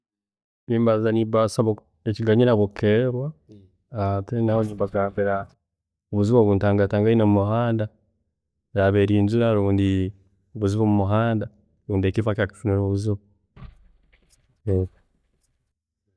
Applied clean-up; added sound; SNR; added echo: neural mask model DeepFilterNet 3.